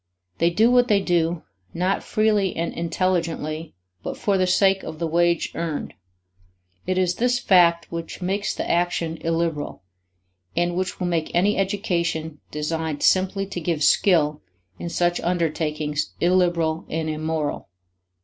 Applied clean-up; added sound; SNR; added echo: none; none; none; none.